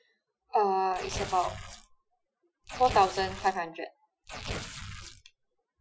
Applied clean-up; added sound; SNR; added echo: classical method Wiener filter.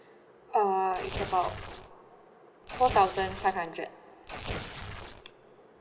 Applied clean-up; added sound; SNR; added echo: none; Tearing; 9 dB; none.